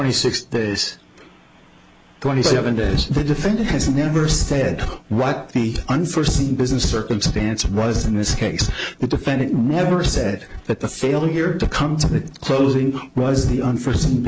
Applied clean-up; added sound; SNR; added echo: none; none; none; none.